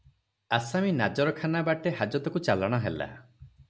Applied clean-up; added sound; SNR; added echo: none; none; none; none.